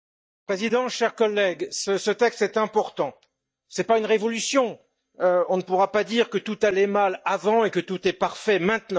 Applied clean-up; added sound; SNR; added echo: neural mask model DeepFilterNet 3.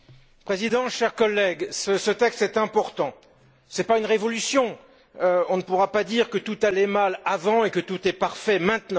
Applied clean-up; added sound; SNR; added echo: none; none; none; none.